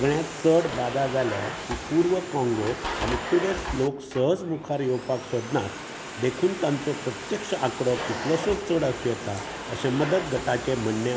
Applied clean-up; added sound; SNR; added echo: none; Domestic sounds, home sounds; 9 dB; none.